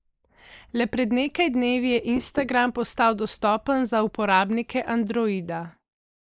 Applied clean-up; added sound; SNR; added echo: neural mask model Resemble Enhance denoiser.